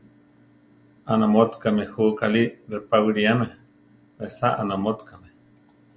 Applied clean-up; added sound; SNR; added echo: none; none; none; none.